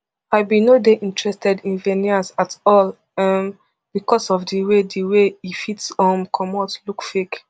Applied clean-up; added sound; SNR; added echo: none; none; none; none.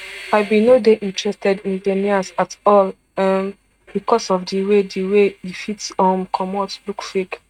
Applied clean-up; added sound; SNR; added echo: neural mask model RNNoise.